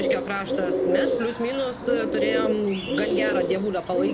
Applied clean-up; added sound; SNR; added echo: none; Bird; -1 dB; none.